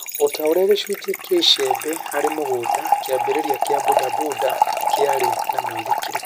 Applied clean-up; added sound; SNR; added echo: none; Fill (with liquid) / Trickle, dribble; 0 dB; none.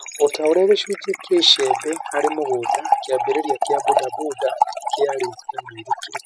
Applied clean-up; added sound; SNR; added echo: classical method spectral subtraction.